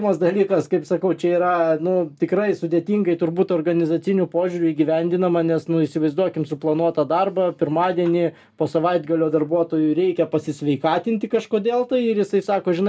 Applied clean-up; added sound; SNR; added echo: none; none; none; none.